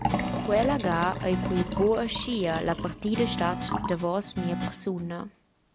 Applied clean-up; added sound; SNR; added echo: none; Guitar + Liquid; 4 dB; none.